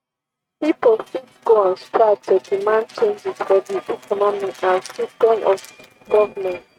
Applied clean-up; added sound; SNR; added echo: neural mask model RNNoise.